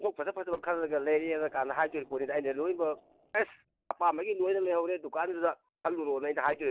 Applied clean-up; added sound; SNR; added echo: neural separator model SepFormer DNS4.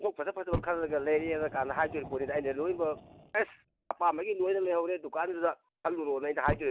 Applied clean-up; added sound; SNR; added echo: none; Fire; 12 dB; none.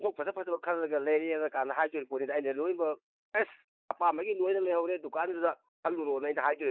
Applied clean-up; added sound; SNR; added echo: neural mask model Resemble Enhance denoiser.